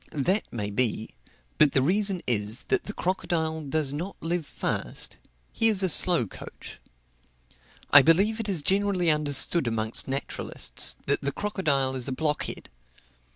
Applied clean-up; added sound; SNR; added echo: none; none; none; none.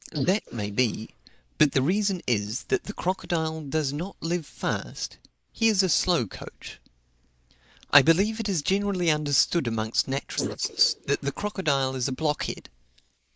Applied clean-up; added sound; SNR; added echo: neural mask model Resemble Enhance denoiser.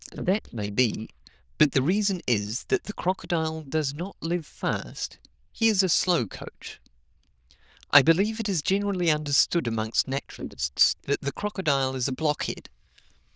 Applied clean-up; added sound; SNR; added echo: neural diffusion model UNIVERSE++.